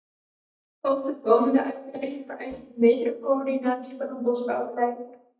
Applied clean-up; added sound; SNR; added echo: neural mask model DeepFilterNet 3.